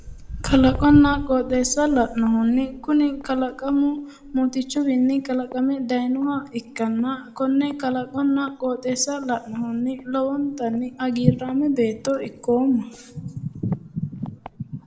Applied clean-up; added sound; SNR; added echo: none; Walk, footsteps; 15 dB; reverberation time 0.5 s.